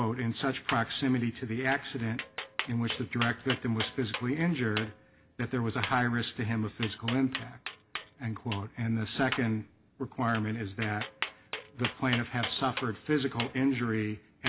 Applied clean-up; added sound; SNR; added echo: none; Tap; 10 dB; none.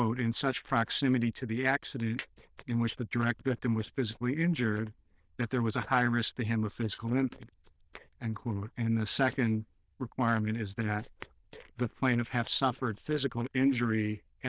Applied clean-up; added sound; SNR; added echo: neural diffusion model UNIVERSE++.